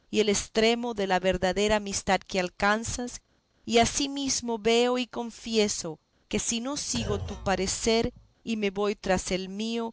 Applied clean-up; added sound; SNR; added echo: none; Thump, thud; 12 dB; none.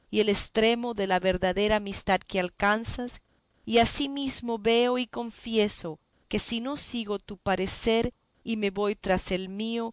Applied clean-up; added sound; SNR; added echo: none; none; none; none.